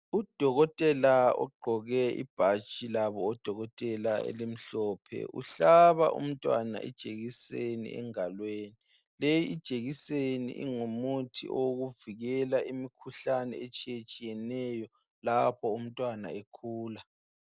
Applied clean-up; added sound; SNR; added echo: neural separator model SepFormer DNS4.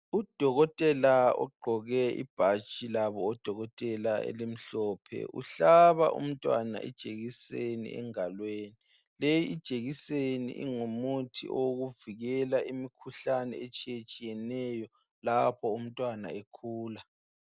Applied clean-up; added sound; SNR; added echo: none; none; none; none.